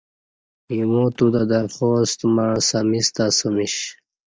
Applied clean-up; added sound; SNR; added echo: neural mask model DeepFilterNet 3.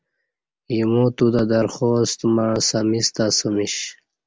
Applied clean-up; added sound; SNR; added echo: none; none; none; none.